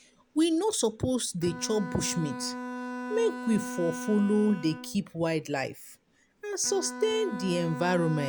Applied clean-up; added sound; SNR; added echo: none; Bowed string instrument; 10 dB; none.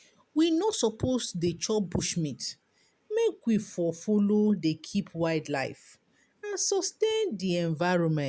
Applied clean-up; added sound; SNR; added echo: none; none; none; none.